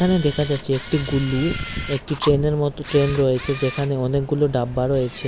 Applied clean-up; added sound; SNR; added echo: none; Camera; 15 dB; none.